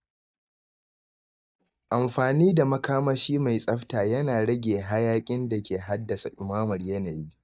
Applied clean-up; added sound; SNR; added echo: neural mask model DeepFilterNet 3.